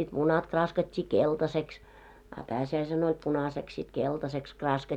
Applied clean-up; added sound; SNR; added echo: none; none; none; none.